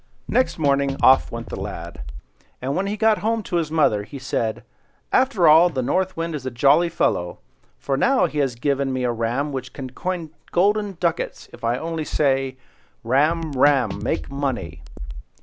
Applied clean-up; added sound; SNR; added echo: none; Drum kit; 8 dB; none.